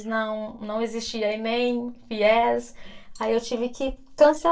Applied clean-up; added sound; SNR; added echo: neural separator model SepFormer DNS4.